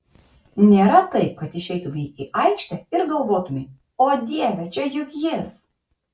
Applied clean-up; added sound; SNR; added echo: none; none; none; none.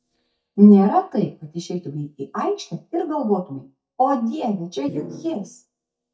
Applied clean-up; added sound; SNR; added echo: neural mask model DeepFilterNet 3.